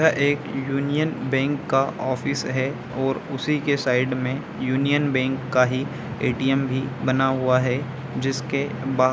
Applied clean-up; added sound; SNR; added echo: none; none; none; none.